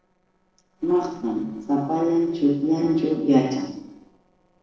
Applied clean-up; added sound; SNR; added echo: neural separator model SepFormer DNS4.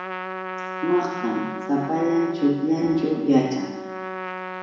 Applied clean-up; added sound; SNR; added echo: none; Trumpet; 9 dB; reverberation time 1.1 s.